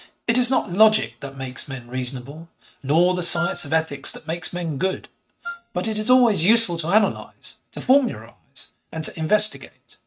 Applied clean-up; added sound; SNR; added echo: neural mask model RNNoise.